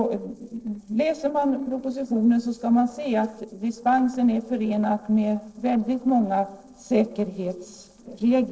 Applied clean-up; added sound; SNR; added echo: neural separator model SepFormer DNS4.